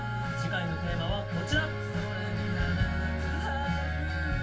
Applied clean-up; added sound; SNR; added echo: none; Wind instrument, woodwind instrument; 17 dB; reverberation time 0.2 s.